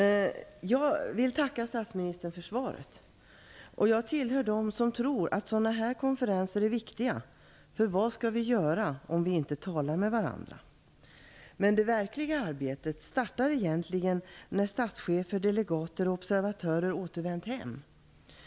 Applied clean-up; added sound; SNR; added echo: none; none; none; none.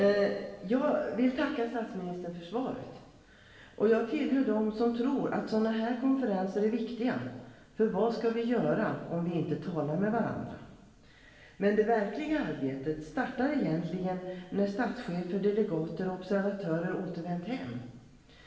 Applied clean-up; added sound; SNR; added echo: none; none; none; reverberation time 1.2 s.